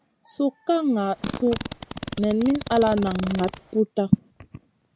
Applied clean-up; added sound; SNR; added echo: none; Fart; 9 dB; none.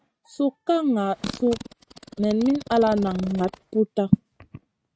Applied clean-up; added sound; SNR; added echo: neural mask model RNNoise.